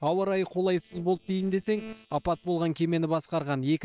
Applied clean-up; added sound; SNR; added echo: neural separator model SepFormer WHAM!.